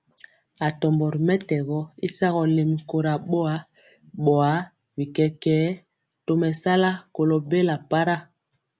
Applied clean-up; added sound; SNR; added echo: none; none; none; none.